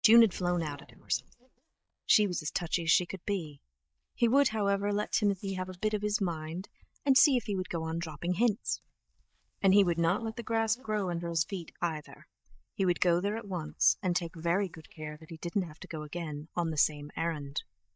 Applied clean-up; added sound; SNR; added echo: neural mask model DeepFilterNet 3.